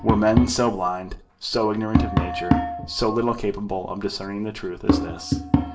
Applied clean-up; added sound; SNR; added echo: none; Tap; 1 dB; reverberation time 0.4 s.